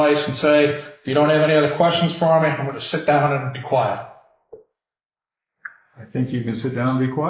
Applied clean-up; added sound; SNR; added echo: neural mask model Resemble Enhance denoiser.